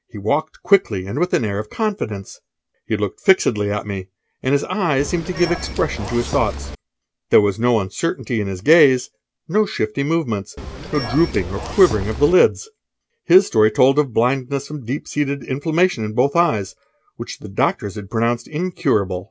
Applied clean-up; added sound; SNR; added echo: none; Zipper (clothing) / Telephone; 9 dB; none.